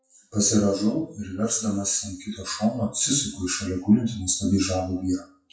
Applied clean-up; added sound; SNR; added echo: classical method WPE with log-MMSE.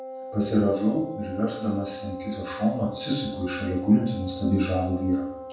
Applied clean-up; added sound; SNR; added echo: none; Wind instrument, woodwind instrument; 12 dB; reverberation time 0.6 s.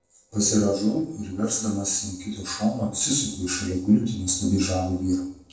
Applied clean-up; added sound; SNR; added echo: neural separator model SepFormer DNS4.